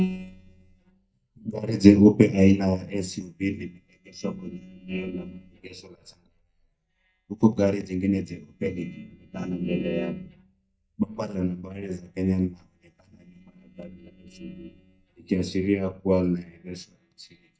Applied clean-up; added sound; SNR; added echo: neural mask model DeepFilterNet 3.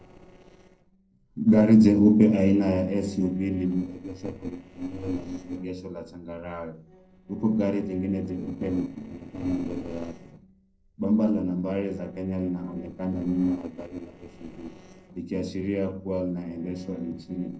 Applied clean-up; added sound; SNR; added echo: neural separator model SepFormer DNS4.